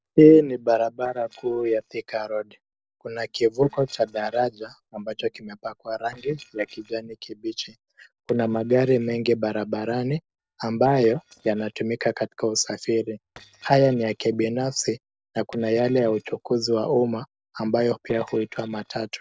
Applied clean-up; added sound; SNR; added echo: neural separator model SepFormer DNS4.